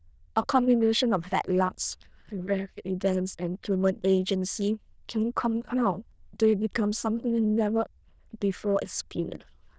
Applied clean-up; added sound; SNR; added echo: neural diffusion model UNIVERSE++.